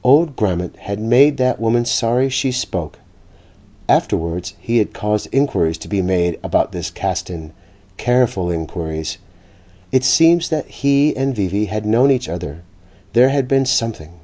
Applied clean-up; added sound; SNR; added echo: none; none; none; none.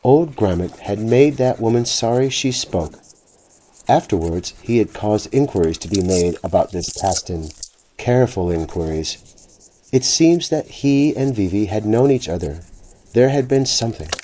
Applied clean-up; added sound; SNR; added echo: neural mask model Resemble Enhance denoiser.